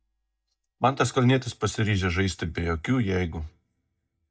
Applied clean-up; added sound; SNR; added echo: neural mask model DeepFilterNet 3.